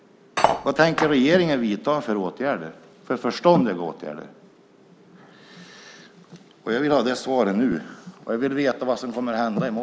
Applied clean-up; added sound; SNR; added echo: none; Cutlery, silverware; 2 dB; none.